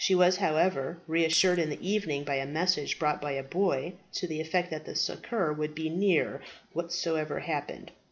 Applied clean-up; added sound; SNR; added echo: neural separator model SepFormer DNS4.